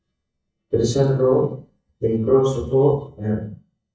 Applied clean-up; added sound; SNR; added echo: neural mask model DeepFilterNet 3.